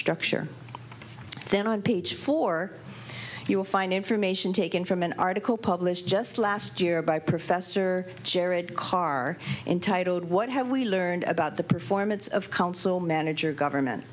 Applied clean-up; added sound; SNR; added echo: none; none; none; none.